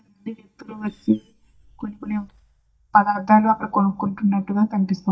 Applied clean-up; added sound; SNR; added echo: neural mask model DeepFilterNet 3.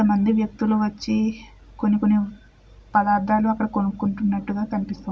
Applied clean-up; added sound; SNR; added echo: none; none; none; none.